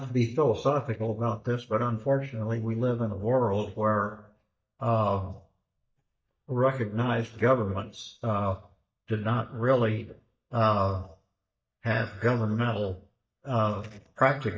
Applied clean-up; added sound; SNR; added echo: neural mask model DeepFilterNet 3.